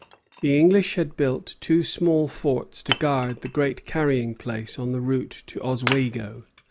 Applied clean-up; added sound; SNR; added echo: none; Wood; 13 dB; none.